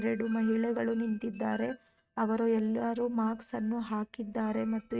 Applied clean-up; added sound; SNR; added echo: neural mask model RNNoise.